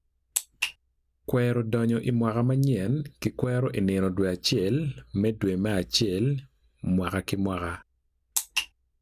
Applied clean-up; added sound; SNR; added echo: none; none; none; none.